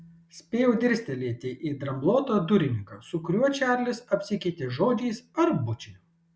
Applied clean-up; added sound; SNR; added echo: none; none; none; none.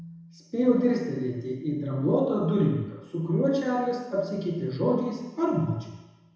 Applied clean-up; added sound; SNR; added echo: none; none; none; reverberation time 1.0 s.